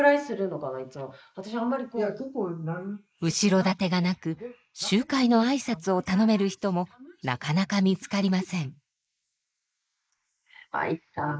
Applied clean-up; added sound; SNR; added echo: neural mask model Resemble Enhance denoiser.